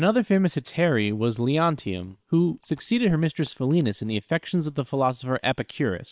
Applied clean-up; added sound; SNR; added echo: neural separator model SepFormer WHAM!.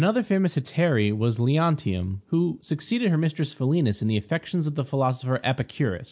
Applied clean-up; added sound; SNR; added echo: none; none; none; none.